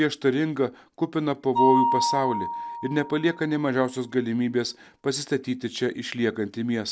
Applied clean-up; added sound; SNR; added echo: none; Mallet percussion; 5 dB; none.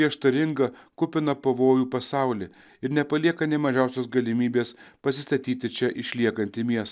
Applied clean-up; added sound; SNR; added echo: none; none; none; none.